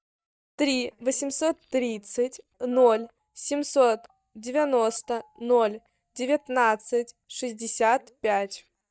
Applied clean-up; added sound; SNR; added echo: neural mask model DeepFilterNet 3.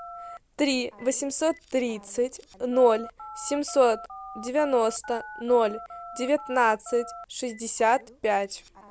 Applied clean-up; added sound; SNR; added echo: none; Telephone; 17 dB; none.